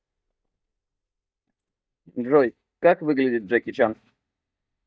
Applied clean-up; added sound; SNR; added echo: neural mask model DeepFilterNet 3.